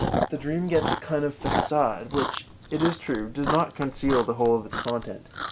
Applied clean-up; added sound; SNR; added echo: none; Chewing, mastication; 4 dB; none.